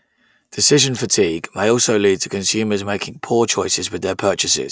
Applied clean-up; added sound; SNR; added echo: none; none; none; none.